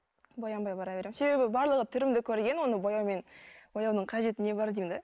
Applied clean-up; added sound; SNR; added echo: neural mask model Resemble Enhance denoiser.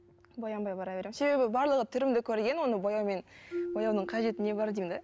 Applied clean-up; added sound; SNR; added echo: none; Marimba, xylophone; 14 dB; none.